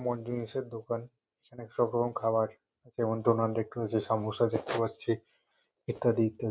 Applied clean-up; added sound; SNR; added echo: none; none; none; none.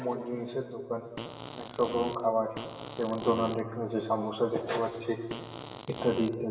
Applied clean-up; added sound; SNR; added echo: none; Fart; 10 dB; reverberation time 2.1 s.